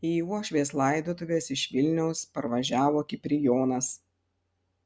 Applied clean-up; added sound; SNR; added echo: none; none; none; none.